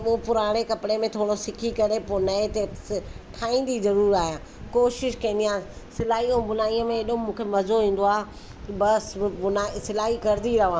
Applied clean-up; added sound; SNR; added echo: none; none; none; none.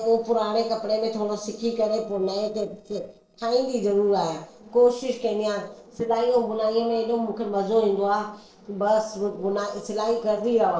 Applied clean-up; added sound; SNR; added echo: neural separator model SepFormer DNS4.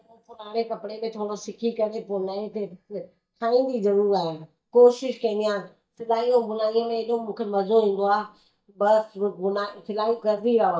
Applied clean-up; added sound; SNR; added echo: neural mask model DeepFilterNet 3.